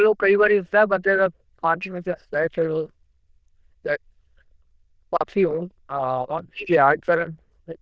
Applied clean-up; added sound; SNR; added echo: neural diffusion model UNIVERSE++.